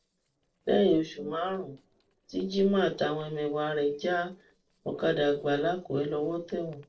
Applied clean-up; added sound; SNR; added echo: neural separator model SepFormer DNS4.